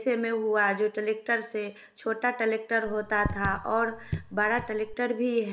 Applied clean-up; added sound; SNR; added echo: none; Raindrop / Drip; 9 dB; none.